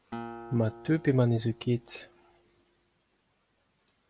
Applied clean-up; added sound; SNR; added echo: none; Acoustic guitar; 16 dB; none.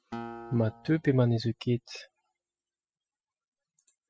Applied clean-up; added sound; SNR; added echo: classical method spectral subtraction.